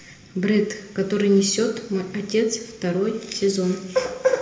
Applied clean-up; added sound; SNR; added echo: none; none; none; reverberation time 0.7 s.